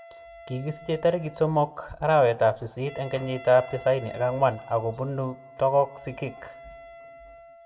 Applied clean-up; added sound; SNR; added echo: none; Wind instrument, woodwind instrument; 20 dB; reverberation time 0.6 s.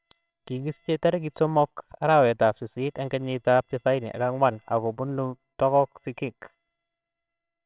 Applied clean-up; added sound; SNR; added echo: neural separator model SepFormer WHAMR!.